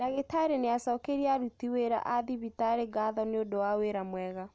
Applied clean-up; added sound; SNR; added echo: none; none; none; none.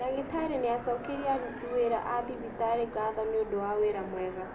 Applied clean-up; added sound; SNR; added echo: none; Train; 11 dB; reverberation time 0.4 s.